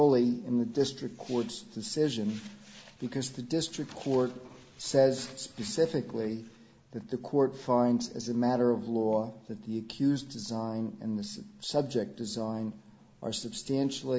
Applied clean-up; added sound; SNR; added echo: none; none; none; none.